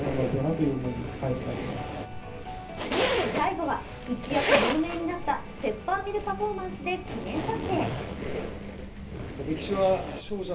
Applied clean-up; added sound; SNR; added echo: none; Zipper (clothing); 2 dB; reverberation time 0.3 s.